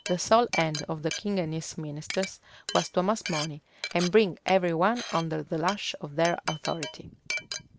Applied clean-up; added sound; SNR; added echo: none; Glass; 11 dB; none.